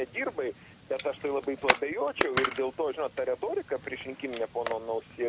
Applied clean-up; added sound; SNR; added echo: none; Camera; 3 dB; none.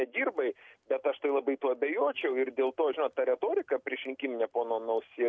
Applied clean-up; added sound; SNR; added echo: none; none; none; none.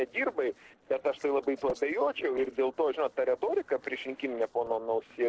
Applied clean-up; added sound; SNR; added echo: neural separator model SepFormer DNS4.